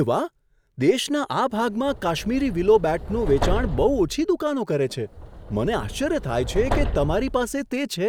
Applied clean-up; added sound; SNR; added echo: none; Subway, metro, underground; 6 dB; none.